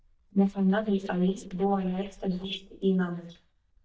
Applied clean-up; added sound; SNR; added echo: neural mask model DeepFilterNet 3.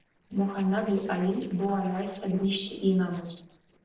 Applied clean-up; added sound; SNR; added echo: neural separator model SepFormer DNS4.